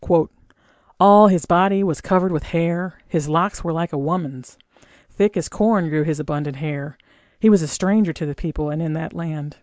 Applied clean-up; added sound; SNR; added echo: none; none; none; none.